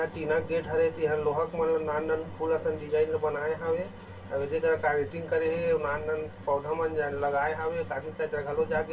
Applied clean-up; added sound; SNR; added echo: none; none; none; reverberation time 0.1 s.